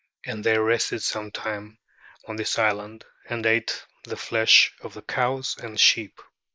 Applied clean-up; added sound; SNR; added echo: neural mask model Resemble Enhance denoiser.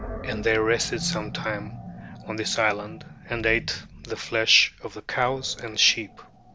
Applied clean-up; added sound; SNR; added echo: none; Animal; 12 dB; none.